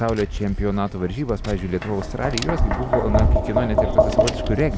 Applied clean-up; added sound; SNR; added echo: none; Tap; -2 dB; none.